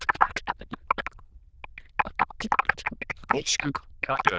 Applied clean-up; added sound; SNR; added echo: neural diffusion model UNIVERSE++.